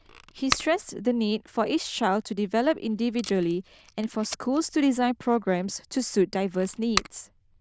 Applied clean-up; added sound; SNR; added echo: neural diffusion model UNIVERSE++.